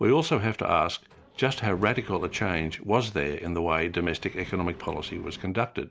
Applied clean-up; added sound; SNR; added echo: none; Engine; 20 dB; none.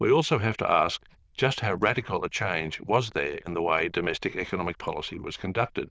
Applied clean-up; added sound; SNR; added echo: neural diffusion model UNIVERSE++.